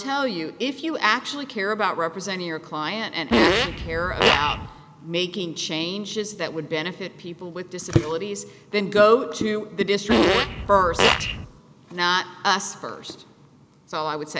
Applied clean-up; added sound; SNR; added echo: none; Fart; -4 dB; none.